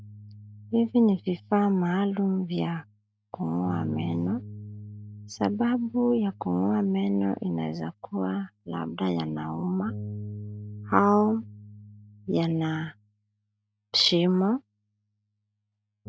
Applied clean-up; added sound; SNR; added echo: neural mask model RNNoise.